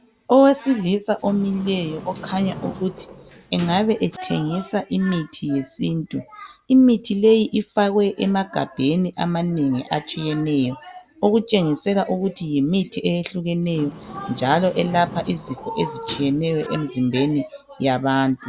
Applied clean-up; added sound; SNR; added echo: none; Sliding door; 15 dB; none.